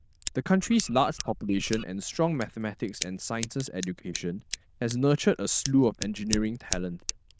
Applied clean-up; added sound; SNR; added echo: neural diffusion model UNIVERSE++.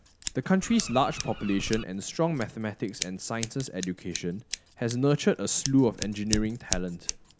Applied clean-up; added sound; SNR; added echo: none; Scissors + Bird; 9 dB; none.